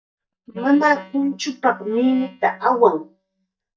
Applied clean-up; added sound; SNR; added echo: neural mask model DeepFilterNet 3.